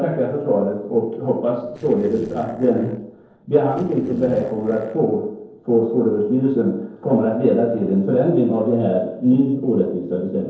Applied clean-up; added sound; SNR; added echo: neural separator model SepFormer DNS4.